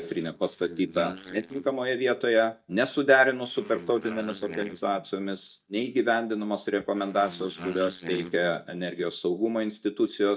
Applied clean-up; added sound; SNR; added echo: neural mask model DeepFilterNet 3.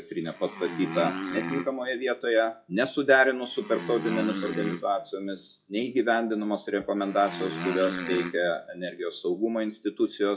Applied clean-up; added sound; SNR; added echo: classical method WPE with log-MMSE.